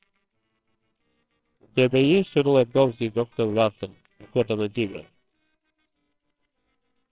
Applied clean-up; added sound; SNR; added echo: neural separator model SepFormer WHAMR!.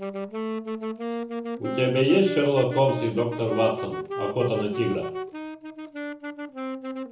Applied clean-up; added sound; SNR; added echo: none; Wind instrument, woodwind instrument; 6 dB; reverberation time 0.6 s.